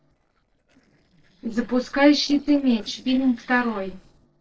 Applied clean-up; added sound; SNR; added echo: neural separator model SepFormer DNS4.